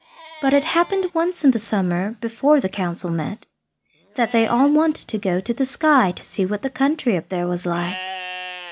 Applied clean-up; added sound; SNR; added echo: none; Livestock, farm animals, working animals; 19 dB; none.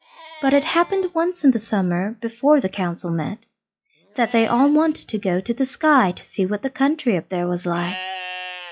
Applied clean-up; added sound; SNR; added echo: classical method log-MMSE.